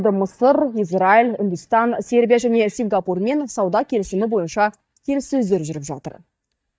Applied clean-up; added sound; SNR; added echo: neural mask model DeepFilterNet 3.